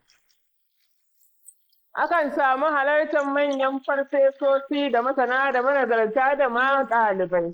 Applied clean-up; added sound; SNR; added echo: neural mask model Resemble Enhance denoiser.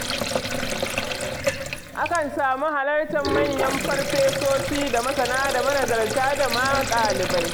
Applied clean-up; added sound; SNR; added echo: none; Sink (filling or washing); 3 dB; none.